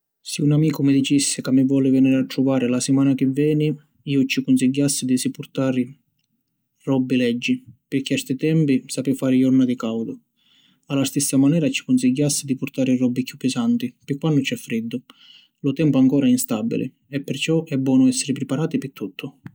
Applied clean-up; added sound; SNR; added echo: none; none; none; none.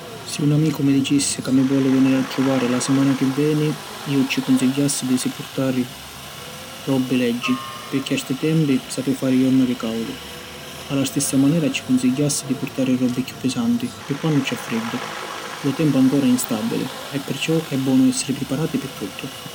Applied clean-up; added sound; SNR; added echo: none; Aircraft; 13 dB; none.